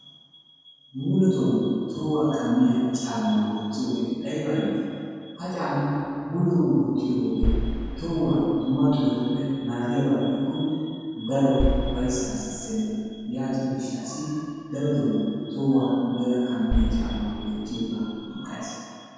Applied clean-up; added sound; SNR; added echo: none; Boom; 4 dB; reverberation time 2.1 s.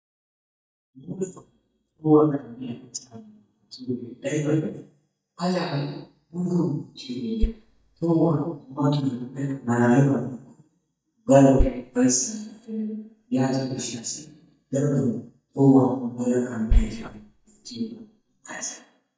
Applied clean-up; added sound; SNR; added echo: neural mask model DeepFilterNet 3.